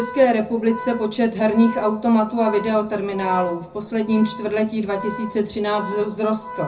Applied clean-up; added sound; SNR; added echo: none; Organ; 14 dB; reverberation time 0.4 s.